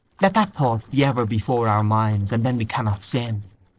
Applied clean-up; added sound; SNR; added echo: neural separator model SepFormer DNS4.